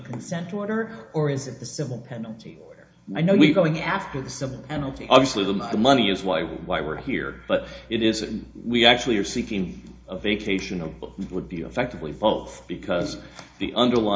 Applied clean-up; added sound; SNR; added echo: none; none; none; reverberation time 0.4 s.